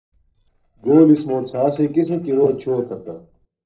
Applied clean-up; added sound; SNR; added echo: neural separator model SepFormer DNS4.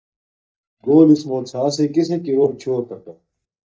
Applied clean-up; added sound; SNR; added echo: neural mask model DeepFilterNet 3.